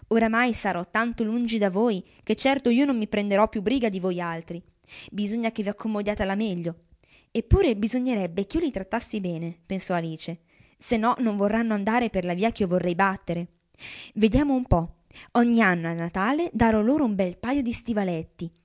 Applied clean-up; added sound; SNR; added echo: none; none; none; none.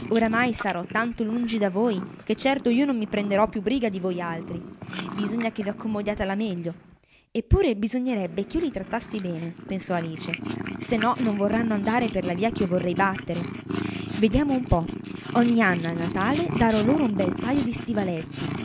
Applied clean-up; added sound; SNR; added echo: none; Purr; 9 dB; none.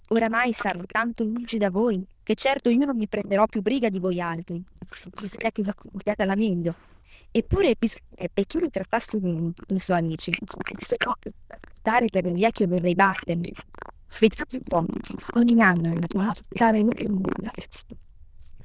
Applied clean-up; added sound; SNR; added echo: neural diffusion model UNIVERSE++.